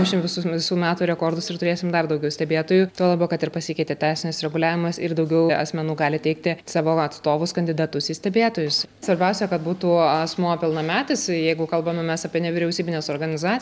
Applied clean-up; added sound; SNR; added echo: none; none; none; none.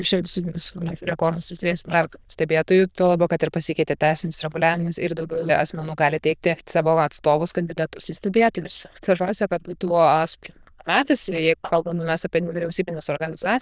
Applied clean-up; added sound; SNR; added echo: neural diffusion model UNIVERSE++.